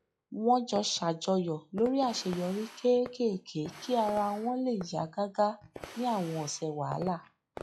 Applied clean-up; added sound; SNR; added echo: classical method log-MMSE.